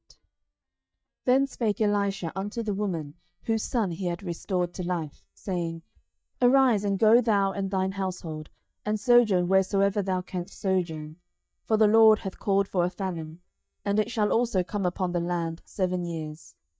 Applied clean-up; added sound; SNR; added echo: neural mask model DeepFilterNet 3.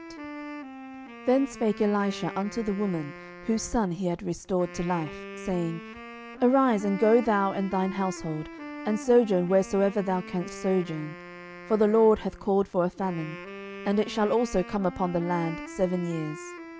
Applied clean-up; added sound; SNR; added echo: none; Wind instrument, woodwind instrument; 14 dB; none.